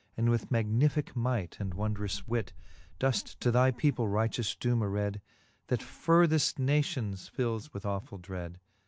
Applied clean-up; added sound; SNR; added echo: none; Boom; 12 dB; none.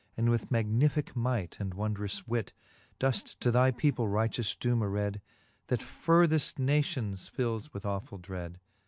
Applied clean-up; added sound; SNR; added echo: none; none; none; none.